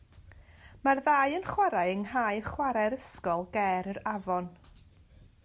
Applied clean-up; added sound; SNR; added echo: none; none; none; none.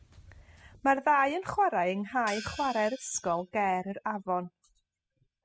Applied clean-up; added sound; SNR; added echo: classical method spectral subtraction.